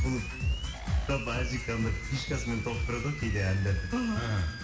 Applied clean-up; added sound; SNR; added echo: none; Animal; 14 dB; reverberation time 2.2 s.